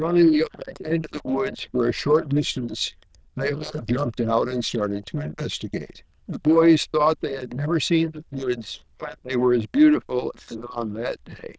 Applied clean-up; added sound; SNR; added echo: neural diffusion model UNIVERSE++.